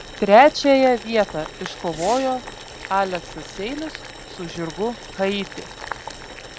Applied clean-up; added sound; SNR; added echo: none; Whoosh, swoosh, swish + Boiling; 14 dB; none.